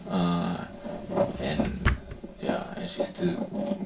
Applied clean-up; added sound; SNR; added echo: none; Drawer open or close; 4 dB; reverberation time 0.2 s.